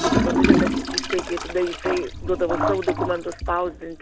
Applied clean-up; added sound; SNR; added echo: none; Toilet flush / Gurgling; -2 dB; none.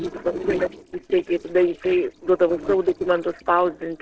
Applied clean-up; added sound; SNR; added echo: neural separator model SepFormer DNS4.